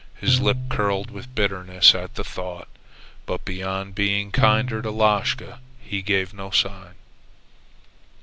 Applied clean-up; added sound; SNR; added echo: none; Bowed string instrument; 8 dB; none.